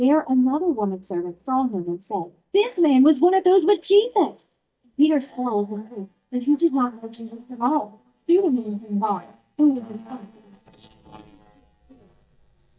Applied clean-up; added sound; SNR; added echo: neural mask model DeepFilterNet 3.